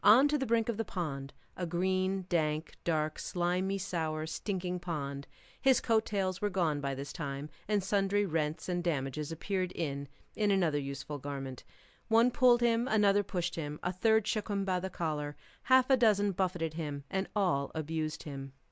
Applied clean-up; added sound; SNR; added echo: none; none; none; none.